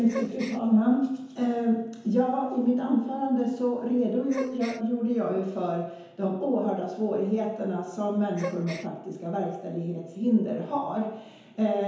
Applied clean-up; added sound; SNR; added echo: none; Gasp; 16 dB; reverberation time 1.0 s.